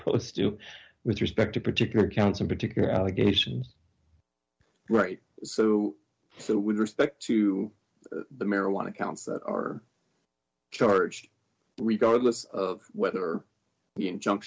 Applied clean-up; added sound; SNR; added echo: none; none; none; none.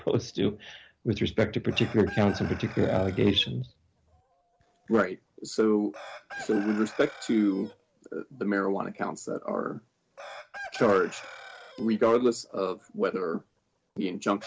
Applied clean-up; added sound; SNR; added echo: none; Chicken, rooster; 18 dB; none.